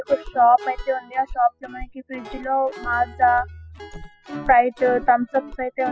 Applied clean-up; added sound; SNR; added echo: classical method spectral subtraction.